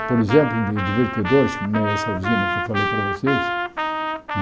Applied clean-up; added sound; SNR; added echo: none; Trumpet; 3 dB; none.